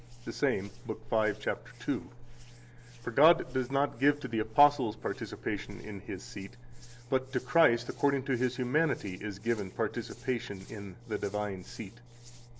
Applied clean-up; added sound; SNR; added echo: none; Engine + Hands; 17 dB; none.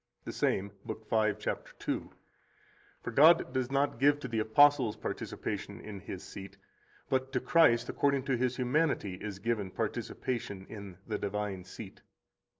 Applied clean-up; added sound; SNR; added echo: none; none; none; none.